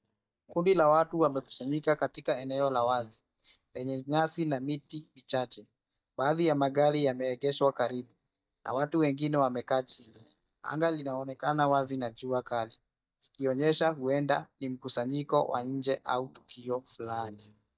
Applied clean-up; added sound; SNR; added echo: neural mask model DeepFilterNet 3.